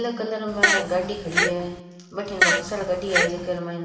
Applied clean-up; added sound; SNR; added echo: none; Fart; -4 dB; reverberation time 1.2 s.